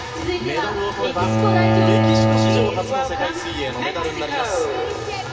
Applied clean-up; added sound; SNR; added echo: none; Bowed string instrument; -3 dB; reverberation time 0.2 s.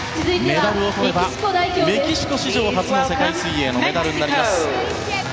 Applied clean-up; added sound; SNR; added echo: none; none; none; none.